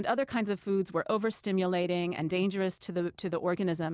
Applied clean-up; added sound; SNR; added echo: none; none; none; none.